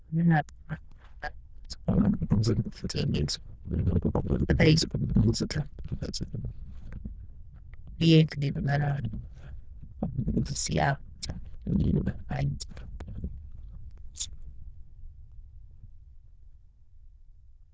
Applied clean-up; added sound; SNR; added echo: neural diffusion model UNIVERSE++.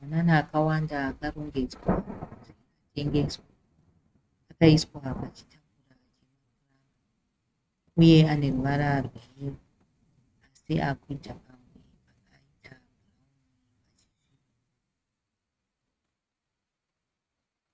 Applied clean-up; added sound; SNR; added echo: neural mask model RNNoise.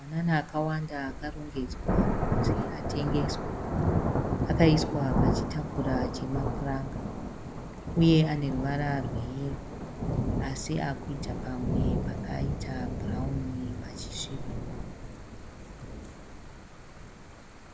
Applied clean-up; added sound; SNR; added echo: none; Thunder / Rain; -1 dB; none.